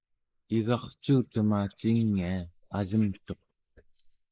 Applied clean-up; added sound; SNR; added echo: neural mask model Resemble Enhance denoiser.